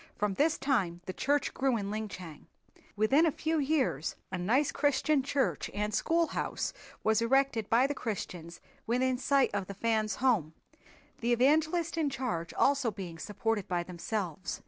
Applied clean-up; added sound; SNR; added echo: none; none; none; none.